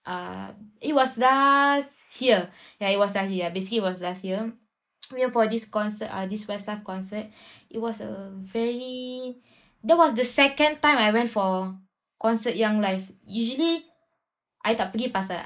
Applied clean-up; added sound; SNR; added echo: neural mask model Resemble Enhance denoiser.